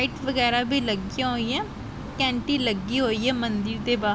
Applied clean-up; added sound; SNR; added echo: none; none; none; none.